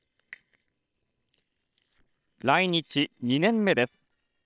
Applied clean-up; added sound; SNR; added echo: neural separator model SepFormer WHAM!.